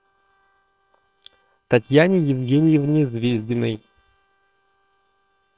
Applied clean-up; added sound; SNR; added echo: neural separator model SepFormer WHAM!.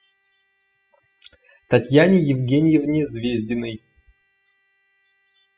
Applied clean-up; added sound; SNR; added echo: classical method spectral subtraction.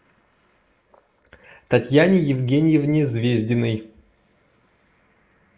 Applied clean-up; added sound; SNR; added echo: neural mask model Resemble Enhance denoiser.